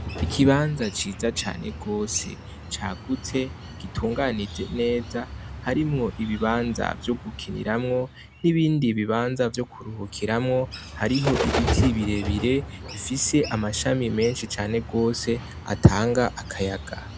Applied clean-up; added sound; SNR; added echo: none; Bird; 9 dB; none.